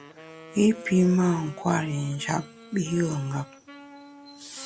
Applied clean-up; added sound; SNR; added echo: none; Wind instrument, woodwind instrument; 19 dB; none.